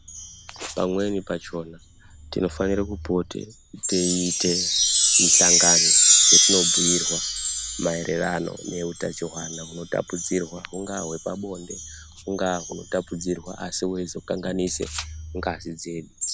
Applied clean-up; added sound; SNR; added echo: none; Chime; -4 dB; none.